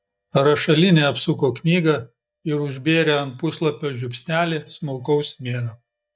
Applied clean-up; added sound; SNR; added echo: neural mask model DeepFilterNet 3.